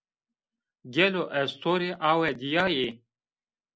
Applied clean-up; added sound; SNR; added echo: none; none; none; none.